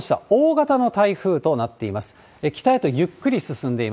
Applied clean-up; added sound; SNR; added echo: none; none; none; none.